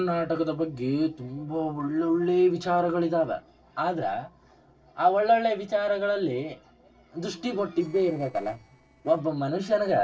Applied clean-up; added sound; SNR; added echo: neural separator model SepFormer DNS4.